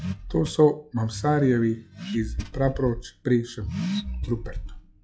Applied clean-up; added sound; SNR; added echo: classical method log-MMSE.